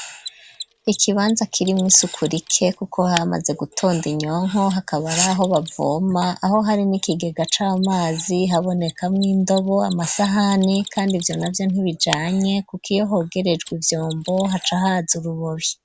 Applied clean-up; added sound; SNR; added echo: none; Mechanisms; 18 dB; none.